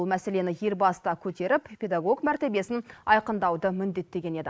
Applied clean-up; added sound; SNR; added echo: neural mask model Resemble Enhance denoiser.